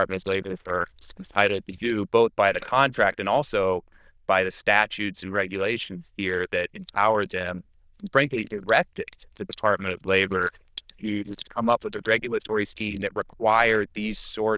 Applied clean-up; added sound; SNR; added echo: neural diffusion model UNIVERSE++.